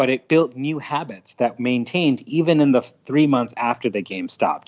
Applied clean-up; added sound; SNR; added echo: none; none; none; none.